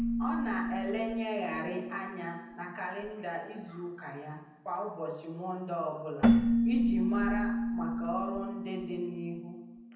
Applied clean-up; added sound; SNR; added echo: none; Keyboard (musical); -5 dB; reverberation time 0.9 s.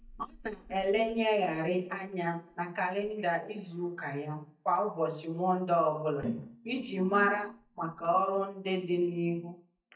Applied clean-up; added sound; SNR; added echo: neural mask model DeepFilterNet 3.